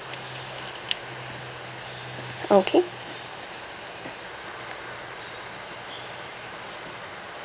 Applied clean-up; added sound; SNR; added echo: none; none; none; none.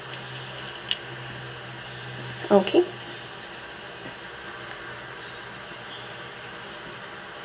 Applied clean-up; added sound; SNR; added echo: none; none; none; reverberation time 0.7 s.